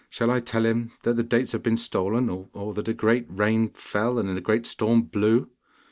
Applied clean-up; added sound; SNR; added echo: none; none; none; none.